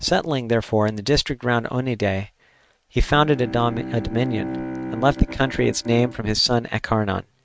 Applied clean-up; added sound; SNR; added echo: neural mask model RNNoise.